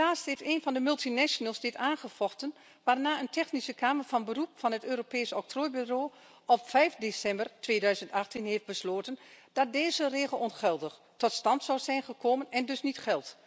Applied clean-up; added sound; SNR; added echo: none; none; none; none.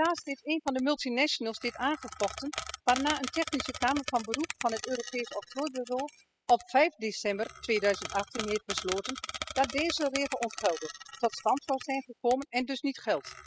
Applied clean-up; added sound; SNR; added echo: classical method spectral subtraction.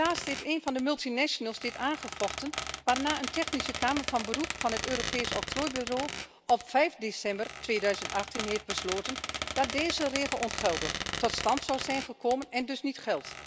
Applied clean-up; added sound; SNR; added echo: none; Squeak; 6 dB; none.